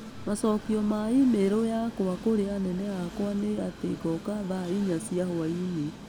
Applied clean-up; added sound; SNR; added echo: none; Train; 15 dB; none.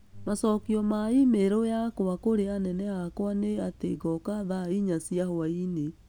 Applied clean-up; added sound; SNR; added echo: none; none; none; none.